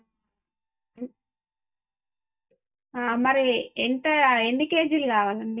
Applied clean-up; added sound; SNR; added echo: neural mask model DeepFilterNet 3.